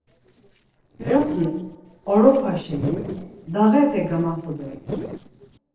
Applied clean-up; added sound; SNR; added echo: neural separator model SepFormer DNS4.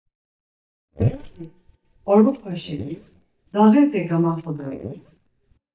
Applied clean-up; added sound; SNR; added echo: neural mask model DeepFilterNet 3.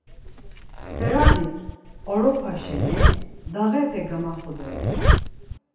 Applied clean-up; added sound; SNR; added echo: none; Zipper (clothing); -4 dB; reverberation time 0.9 s.